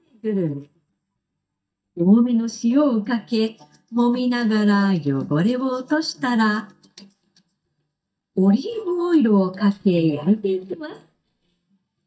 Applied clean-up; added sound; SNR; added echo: neural mask model DeepFilterNet 3.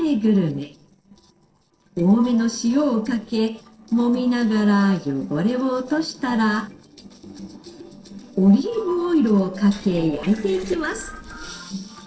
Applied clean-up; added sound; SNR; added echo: neural separator model SepFormer DNS4.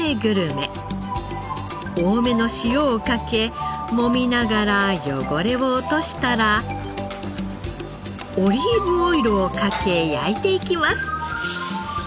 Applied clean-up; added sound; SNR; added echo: none; none; none; none.